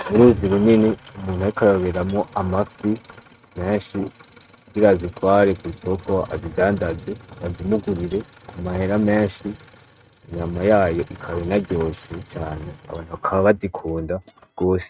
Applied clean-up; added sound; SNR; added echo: neural mask model RNNoise.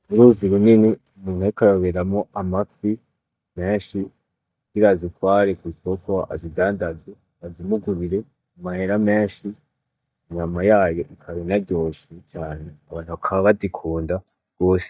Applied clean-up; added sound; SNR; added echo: neural mask model DeepFilterNet 3.